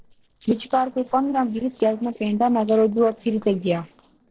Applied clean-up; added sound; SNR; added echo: neural separator model SepFormer DNS4.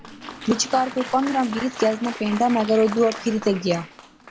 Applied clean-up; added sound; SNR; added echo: none; Applause; 13 dB; none.